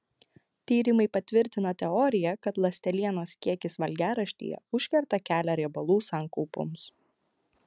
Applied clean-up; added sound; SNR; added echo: none; none; none; none.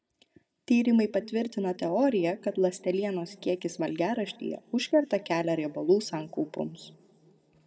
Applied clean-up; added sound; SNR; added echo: none; none; none; reverberation time 1.7 s.